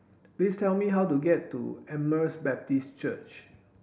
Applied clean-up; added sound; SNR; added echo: none; none; none; none.